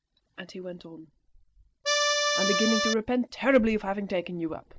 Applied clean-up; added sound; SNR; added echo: none; Accordion; -4 dB; none.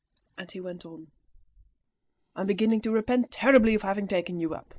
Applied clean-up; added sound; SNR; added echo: neural mask model Resemble Enhance denoiser.